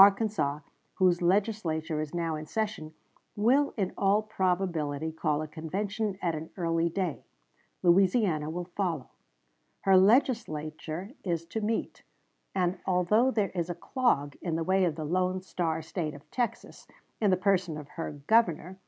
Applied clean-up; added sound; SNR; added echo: none; none; none; none.